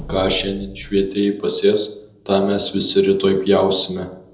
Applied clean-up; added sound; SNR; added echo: none; none; none; reverberation time 0.8 s.